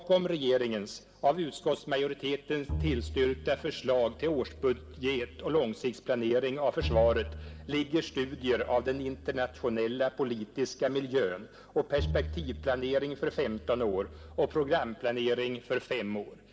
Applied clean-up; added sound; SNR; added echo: none; Bowed string instrument; 9 dB; reverberation time 2.0 s.